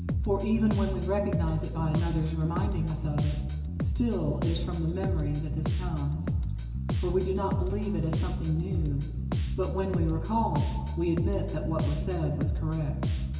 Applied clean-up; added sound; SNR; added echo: none; Bass guitar; -1 dB; reverberation time 2.9 s.